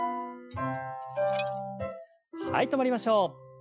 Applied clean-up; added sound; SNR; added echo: classical method Wiener filter.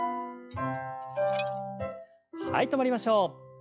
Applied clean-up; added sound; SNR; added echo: classical method log-MMSE.